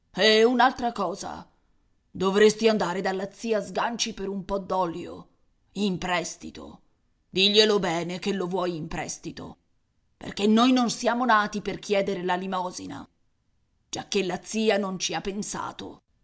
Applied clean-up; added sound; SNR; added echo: none; none; none; none.